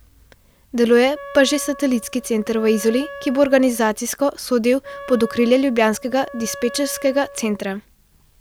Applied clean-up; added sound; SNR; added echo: none; Wind instrument, woodwind instrument; 17 dB; none.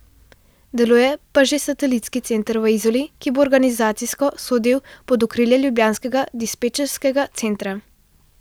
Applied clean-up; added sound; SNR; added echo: none; none; none; none.